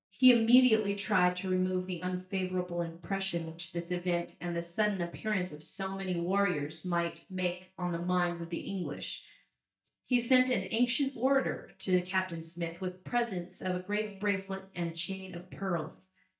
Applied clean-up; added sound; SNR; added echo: neural mask model DeepFilterNet 3.